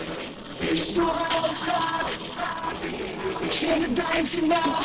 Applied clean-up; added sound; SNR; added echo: neural separator model SepFormer DNS4.